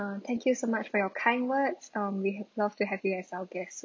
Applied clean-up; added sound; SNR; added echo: none; none; none; none.